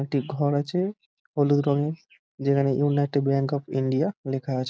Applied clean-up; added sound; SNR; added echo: none; none; none; none.